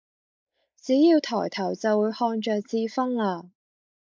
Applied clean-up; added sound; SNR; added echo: neural mask model Resemble Enhance denoiser.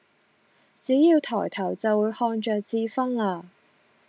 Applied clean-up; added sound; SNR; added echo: none; none; none; none.